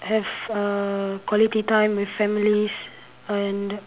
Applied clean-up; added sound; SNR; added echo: none; none; none; none.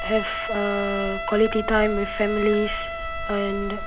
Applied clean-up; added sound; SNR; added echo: none; Bird + Trumpet; 5 dB; none.